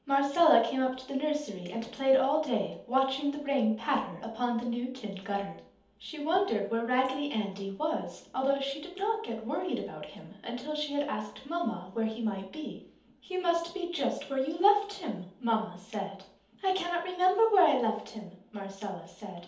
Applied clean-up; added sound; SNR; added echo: none; none; none; reverberation time 0.6 s.